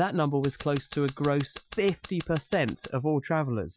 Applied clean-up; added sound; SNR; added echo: classical method Wiener filter.